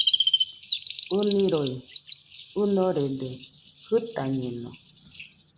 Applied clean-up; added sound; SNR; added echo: none; Chirp, tweet; 3 dB; none.